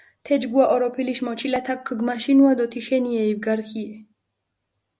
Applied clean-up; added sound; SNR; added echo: none; none; none; none.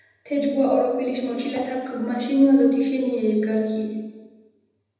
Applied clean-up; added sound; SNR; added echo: none; none; none; reverberation time 1.1 s.